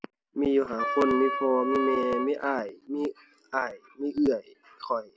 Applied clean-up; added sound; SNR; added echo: none; Wind instrument, woodwind instrument; 4 dB; none.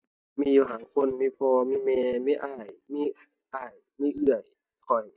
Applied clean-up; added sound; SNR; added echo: neural mask model DeepFilterNet 3.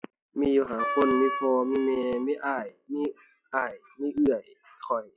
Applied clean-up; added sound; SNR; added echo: classical method log-MMSE.